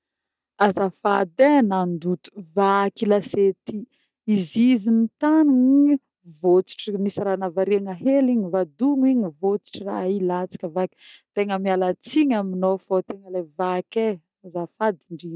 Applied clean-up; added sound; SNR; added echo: none; none; none; none.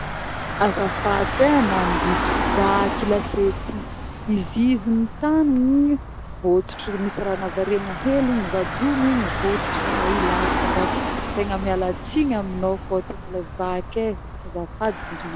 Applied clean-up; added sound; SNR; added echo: none; Engine / Car; 4 dB; none.